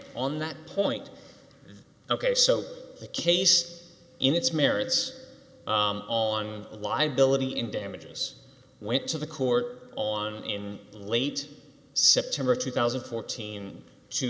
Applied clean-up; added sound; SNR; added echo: none; none; none; none.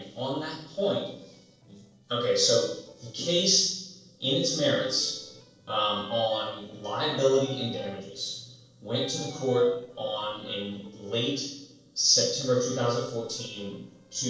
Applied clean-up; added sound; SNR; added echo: neural separator model SepFormer DNS4.